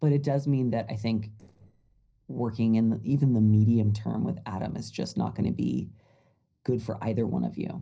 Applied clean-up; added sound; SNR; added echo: neural separator model SepFormer DNS4.